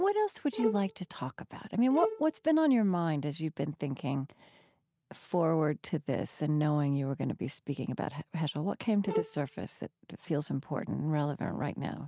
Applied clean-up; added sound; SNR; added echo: neural mask model RNNoise.